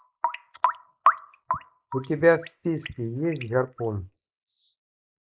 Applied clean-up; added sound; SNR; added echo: neural mask model Resemble Enhance denoiser.